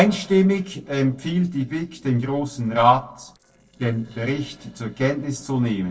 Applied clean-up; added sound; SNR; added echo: neural separator model SepFormer DNS4.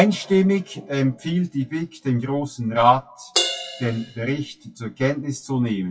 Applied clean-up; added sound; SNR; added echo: classical method WPE with log-MMSE.